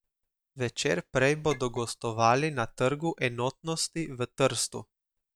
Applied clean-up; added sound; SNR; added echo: none; Chink, clink; 20 dB; none.